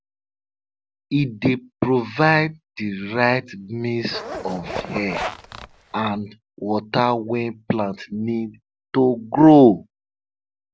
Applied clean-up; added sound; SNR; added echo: none; Zipper (clothing); 11 dB; none.